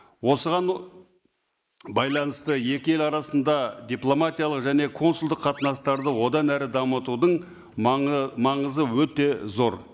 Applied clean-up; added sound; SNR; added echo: neural mask model Resemble Enhance denoiser.